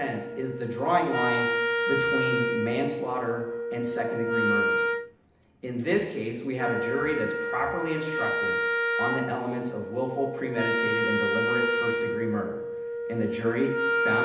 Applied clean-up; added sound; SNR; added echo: none; Wind instrument, woodwind instrument; -2 dB; reverberation time 0.8 s.